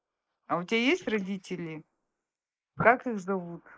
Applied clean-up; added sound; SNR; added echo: neural mask model Resemble Enhance denoiser.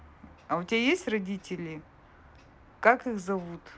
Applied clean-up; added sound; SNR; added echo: none; none; none; none.